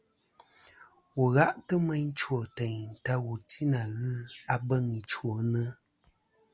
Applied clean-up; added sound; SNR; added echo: none; none; none; none.